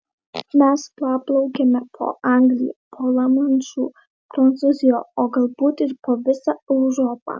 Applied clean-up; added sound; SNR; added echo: none; none; none; none.